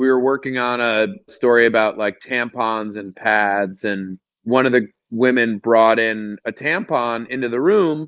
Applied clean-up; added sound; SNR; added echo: neural mask model Resemble Enhance denoiser.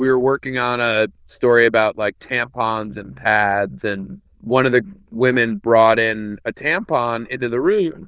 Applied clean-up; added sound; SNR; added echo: neural diffusion model UNIVERSE++.